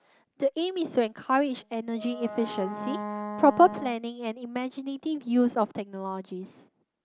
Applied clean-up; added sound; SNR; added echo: none; Wind instrument, woodwind instrument; 10 dB; none.